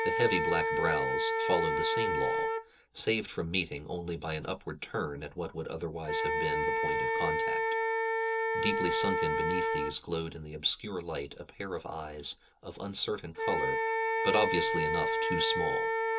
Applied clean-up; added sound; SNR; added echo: none; Wind instrument, woodwind instrument; -2 dB; reverberation time 0.2 s.